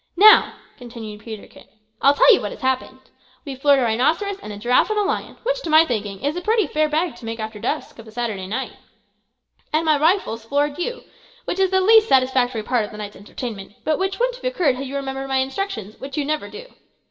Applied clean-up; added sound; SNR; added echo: none; none; none; reverberation time 0.7 s.